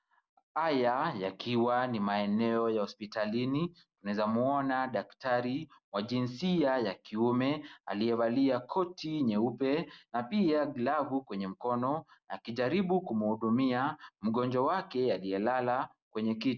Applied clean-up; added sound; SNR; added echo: none; none; none; none.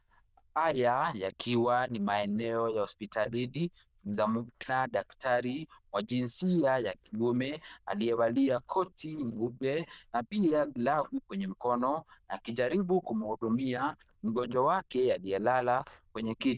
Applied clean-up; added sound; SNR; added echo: neural diffusion model UNIVERSE++.